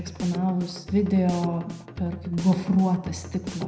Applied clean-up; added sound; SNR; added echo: none; Drum kit; 12 dB; reverberation time 0.7 s.